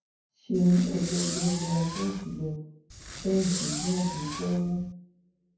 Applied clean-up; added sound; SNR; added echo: none; Fireworks; 8 dB; reverberation time 0.9 s.